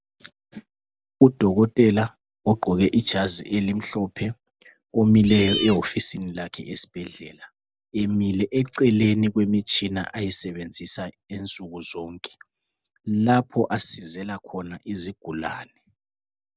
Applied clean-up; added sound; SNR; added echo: none; Cat; 8 dB; none.